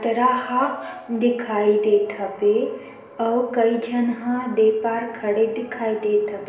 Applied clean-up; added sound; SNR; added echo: none; none; none; reverberation time 1.1 s.